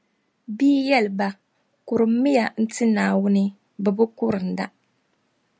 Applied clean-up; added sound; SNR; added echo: none; none; none; none.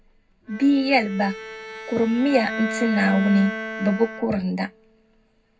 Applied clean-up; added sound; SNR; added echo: none; Bowed string instrument; 10 dB; reverberation time 0.3 s.